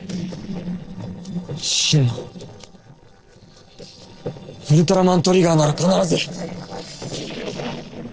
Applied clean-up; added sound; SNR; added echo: neural separator model SepFormer DNS4.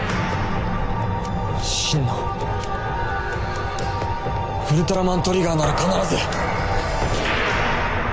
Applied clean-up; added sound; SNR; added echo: none; Gull, seagull; 8 dB; none.